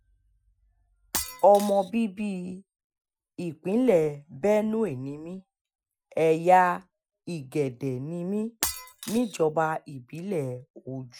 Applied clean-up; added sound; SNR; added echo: classical method Wiener filter.